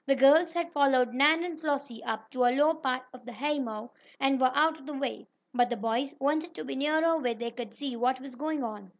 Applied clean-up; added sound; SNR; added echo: none; none; none; none.